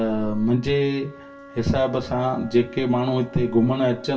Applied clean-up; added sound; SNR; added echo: none; Wind instrument, woodwind instrument; 20 dB; reverberation time 0.2 s.